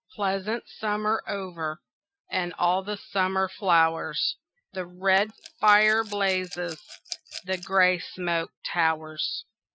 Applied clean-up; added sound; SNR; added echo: classical method Wiener filter.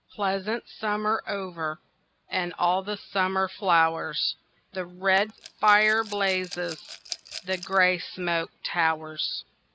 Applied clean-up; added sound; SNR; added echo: none; Rattle / Glass; 15 dB; none.